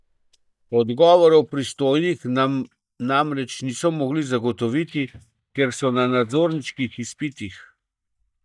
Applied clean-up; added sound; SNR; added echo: neural mask model DeepFilterNet 3.